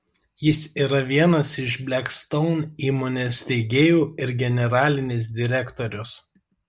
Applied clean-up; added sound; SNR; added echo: none; none; none; none.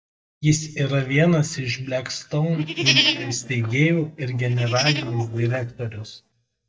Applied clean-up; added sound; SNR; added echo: neural mask model DeepFilterNet 3.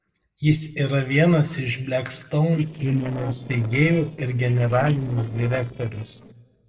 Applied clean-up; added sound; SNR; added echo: neural separator model SepFormer DNS4.